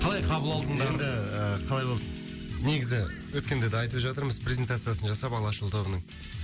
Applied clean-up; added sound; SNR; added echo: none; Piano; 10 dB; none.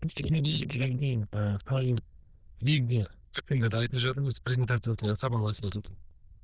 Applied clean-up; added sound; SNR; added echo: neural diffusion model UNIVERSE++.